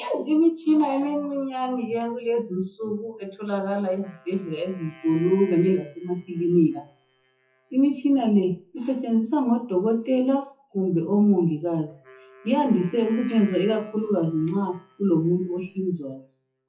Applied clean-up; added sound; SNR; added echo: classical method WPE with log-MMSE.